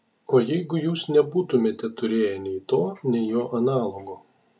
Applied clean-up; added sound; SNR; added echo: none; none; none; none.